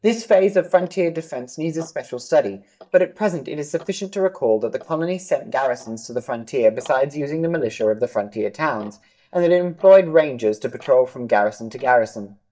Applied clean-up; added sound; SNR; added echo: neural mask model DeepFilterNet 3.